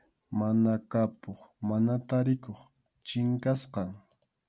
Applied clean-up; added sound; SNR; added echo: none; none; none; none.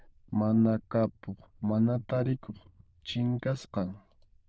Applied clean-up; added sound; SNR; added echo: neural diffusion model UNIVERSE++.